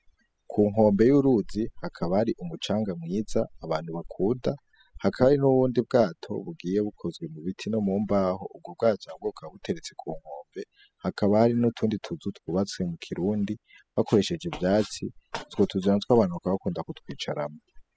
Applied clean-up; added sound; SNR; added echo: classical method spectral subtraction.